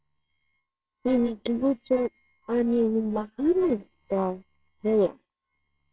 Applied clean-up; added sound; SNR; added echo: neural separator model SepFormer WHAMR!.